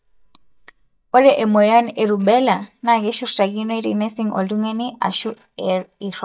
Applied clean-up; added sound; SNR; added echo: neural mask model DeepFilterNet 3.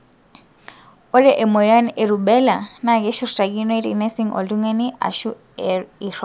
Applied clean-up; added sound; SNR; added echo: none; none; none; none.